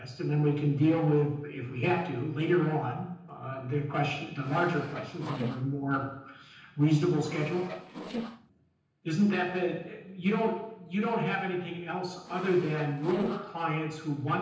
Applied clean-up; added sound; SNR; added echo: neural separator model SepFormer DNS4.